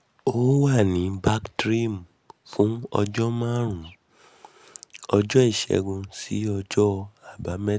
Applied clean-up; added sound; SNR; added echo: none; none; none; none.